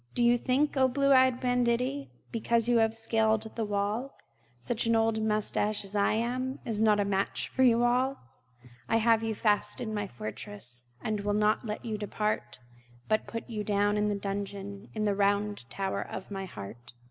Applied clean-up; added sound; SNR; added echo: none; none; none; none.